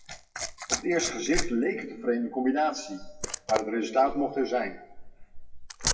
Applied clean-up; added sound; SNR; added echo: classical method WPE with log-MMSE.